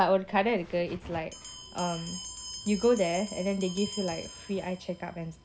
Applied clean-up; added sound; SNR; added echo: none; Bell; 14 dB; none.